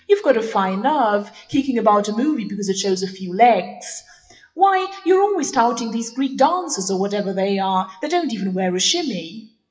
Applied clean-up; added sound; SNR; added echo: classical method WPE with log-MMSE.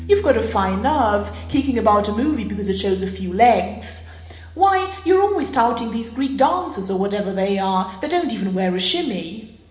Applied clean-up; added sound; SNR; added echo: none; Piano; 17 dB; reverberation time 1.0 s.